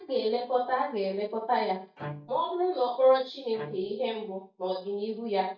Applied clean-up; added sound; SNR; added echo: neural mask model DeepFilterNet 3.